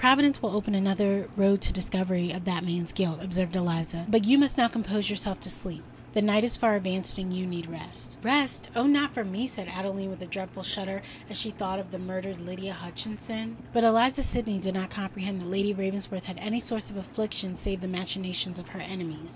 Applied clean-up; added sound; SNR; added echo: none; Engine; 18 dB; none.